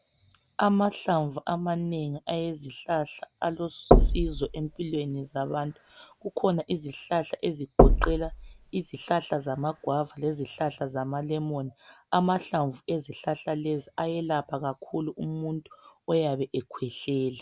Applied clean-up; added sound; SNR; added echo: none; Knock; -4 dB; none.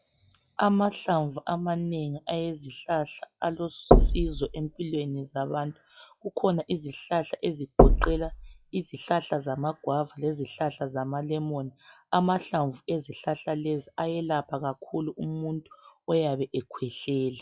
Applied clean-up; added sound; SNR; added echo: classical method log-MMSE.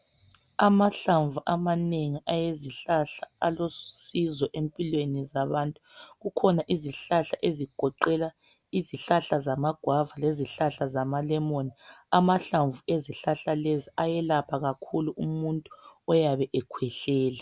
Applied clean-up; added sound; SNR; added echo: none; none; none; none.